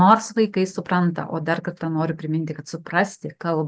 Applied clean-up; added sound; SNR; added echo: none; none; none; none.